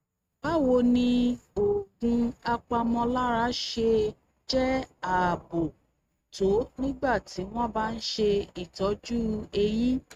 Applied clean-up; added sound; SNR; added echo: neural mask model RNNoise.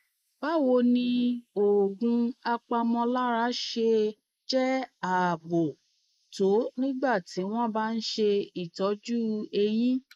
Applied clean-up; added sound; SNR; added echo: neural mask model Resemble Enhance denoiser.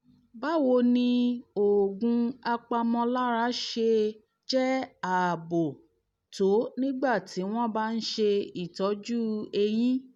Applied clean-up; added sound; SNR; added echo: none; none; none; none.